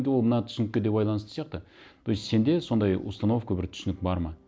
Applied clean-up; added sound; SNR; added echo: none; none; none; none.